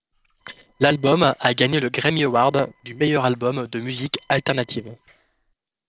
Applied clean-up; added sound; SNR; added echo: neural separator model SepFormer DNS4.